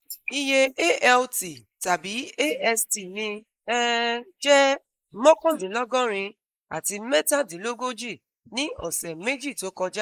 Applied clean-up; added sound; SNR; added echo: neural mask model Resemble Enhance denoiser.